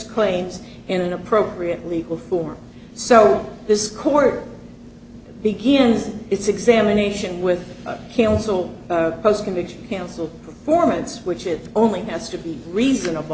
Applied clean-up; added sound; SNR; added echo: none; none; none; none.